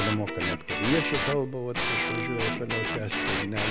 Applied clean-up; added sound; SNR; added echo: none; Guitar; -1 dB; none.